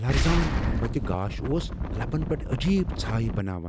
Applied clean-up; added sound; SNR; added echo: none; Wind + Boom; 0 dB; none.